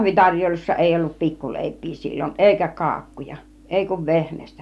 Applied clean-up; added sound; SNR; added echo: none; none; none; none.